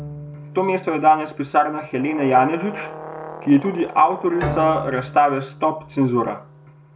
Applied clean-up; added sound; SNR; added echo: none; Bowed string instrument + Brass instrument; 13 dB; none.